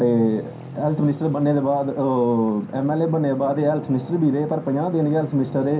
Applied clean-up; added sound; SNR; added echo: none; Traffic noise, roadway noise; 16 dB; reverberation time 0.3 s.